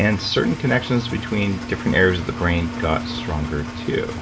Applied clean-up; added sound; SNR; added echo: none; Engine; 9 dB; reverberation time 0.2 s.